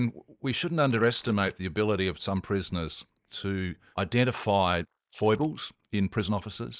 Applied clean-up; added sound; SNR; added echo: neural mask model Resemble Enhance denoiser.